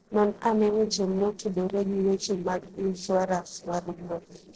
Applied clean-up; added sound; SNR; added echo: neural separator model SepFormer DNS4.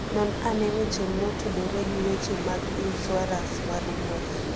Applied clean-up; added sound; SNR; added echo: none; Water; 0 dB; none.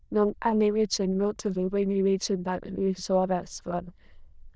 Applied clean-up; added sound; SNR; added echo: neural diffusion model UNIVERSE++.